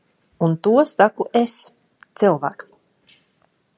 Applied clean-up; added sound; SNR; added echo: none; none; none; none.